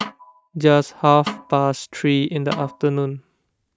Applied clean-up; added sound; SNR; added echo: neural mask model RNNoise.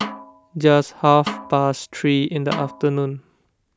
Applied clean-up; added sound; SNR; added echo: none; Snare drum; 14 dB; none.